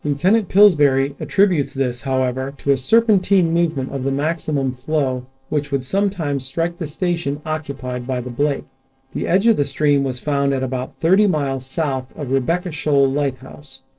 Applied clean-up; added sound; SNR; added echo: neural separator model SepFormer DNS4.